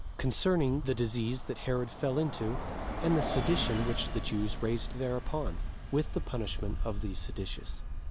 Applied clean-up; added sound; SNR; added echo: none; Bus; 2 dB; none.